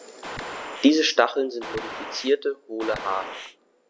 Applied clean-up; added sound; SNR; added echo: none; Gunshot, gunfire; 11 dB; none.